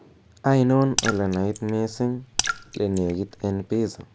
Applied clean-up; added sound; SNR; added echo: none; Raindrop / Splash, splatter; 8 dB; none.